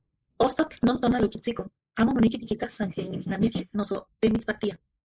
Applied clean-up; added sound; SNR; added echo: neural mask model Resemble Enhance denoiser.